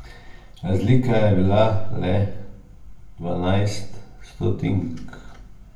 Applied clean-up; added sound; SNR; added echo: none; none; none; reverberation time 0.3 s.